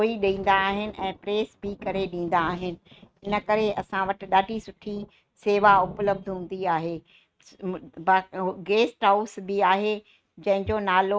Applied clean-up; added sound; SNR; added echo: neural mask model RNNoise.